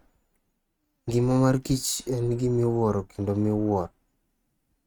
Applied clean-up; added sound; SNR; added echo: neural mask model RNNoise.